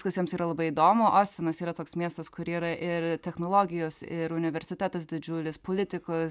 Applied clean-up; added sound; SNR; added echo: none; none; none; none.